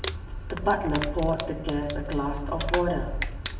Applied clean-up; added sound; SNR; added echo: none; Crumpling, crinkling; 10 dB; reverberation time 1.0 s.